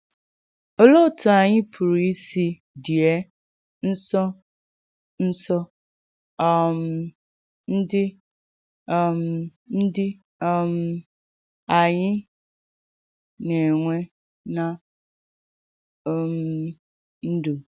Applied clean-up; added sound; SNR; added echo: none; none; none; none.